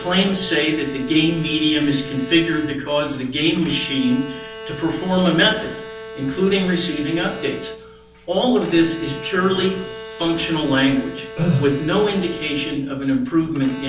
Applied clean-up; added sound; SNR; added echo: none; Bowed string instrument; 14 dB; reverberation time 0.3 s.